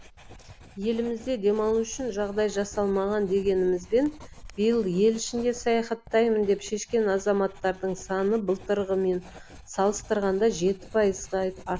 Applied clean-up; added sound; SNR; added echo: none; Writing; 19 dB; none.